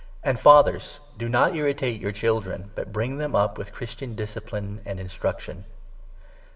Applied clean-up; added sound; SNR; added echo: none; none; none; reverberation time 1.3 s.